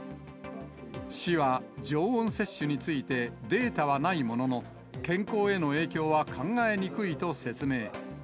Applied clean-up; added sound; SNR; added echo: none; none; none; none.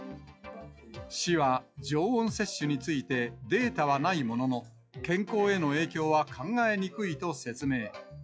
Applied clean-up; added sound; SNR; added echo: classical method log-MMSE.